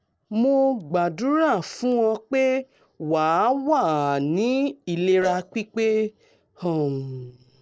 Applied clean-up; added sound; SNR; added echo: neural separator model SepFormer DNS4.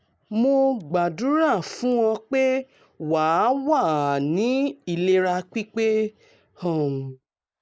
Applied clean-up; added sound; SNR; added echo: neural mask model Resemble Enhance denoiser.